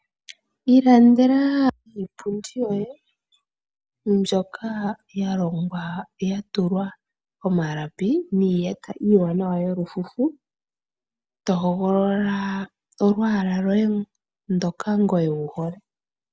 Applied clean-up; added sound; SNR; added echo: none; none; none; none.